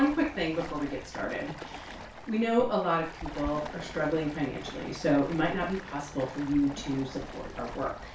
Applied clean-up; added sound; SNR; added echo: none; Stream; 12 dB; reverberation time 0.3 s.